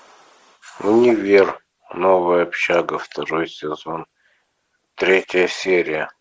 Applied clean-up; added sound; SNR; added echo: none; none; none; none.